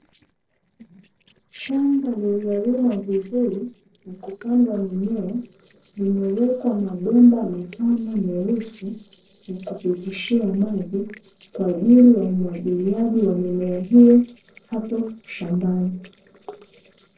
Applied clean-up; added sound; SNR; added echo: neural separator model SepFormer DNS4.